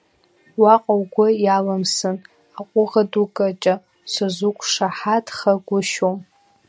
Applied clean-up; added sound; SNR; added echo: none; none; none; none.